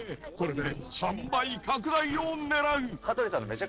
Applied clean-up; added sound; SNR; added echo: neural separator model SepFormer DNS4.